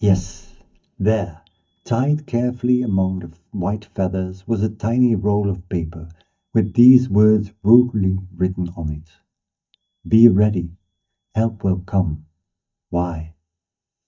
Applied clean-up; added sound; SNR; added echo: neural mask model DeepFilterNet 3.